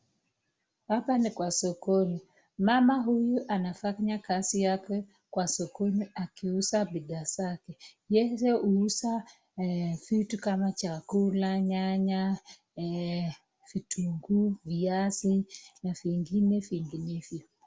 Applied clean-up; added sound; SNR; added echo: none; none; none; none.